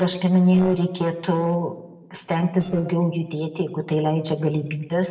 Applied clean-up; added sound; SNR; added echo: neural separator model SepFormer DNS4.